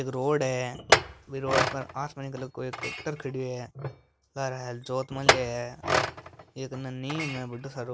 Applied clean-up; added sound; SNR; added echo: none; Chink, clink; -2 dB; none.